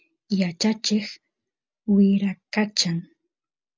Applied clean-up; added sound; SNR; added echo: none; none; none; none.